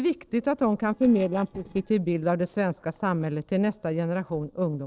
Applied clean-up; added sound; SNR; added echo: neural separator model SepFormer DNS4.